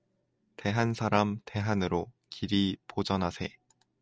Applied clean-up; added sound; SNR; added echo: none; none; none; none.